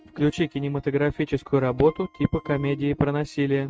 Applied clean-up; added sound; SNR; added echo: neural mask model RNNoise.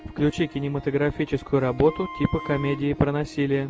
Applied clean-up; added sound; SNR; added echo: none; Wind instrument, woodwind instrument + Harp; 16 dB; none.